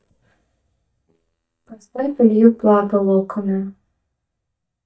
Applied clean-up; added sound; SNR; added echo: neural mask model DeepFilterNet 3.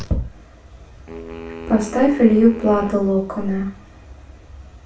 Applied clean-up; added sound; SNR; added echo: none; Wind instrument, woodwind instrument; 16 dB; reverberation time 0.3 s.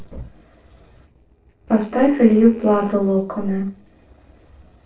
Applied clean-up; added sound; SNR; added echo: neural separator model SepFormer DNS4.